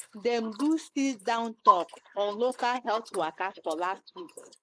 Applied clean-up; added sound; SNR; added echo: neural mask model Resemble Enhance denoiser.